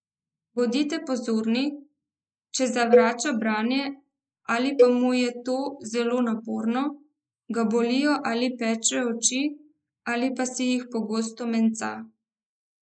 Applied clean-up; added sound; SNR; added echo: neural mask model Resemble Enhance denoiser.